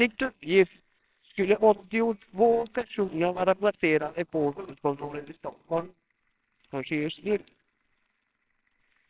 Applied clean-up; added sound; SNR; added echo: neural separator model SepFormer WHAMR!.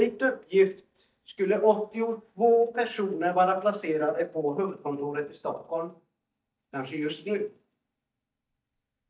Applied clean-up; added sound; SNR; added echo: neural mask model DeepFilterNet 3.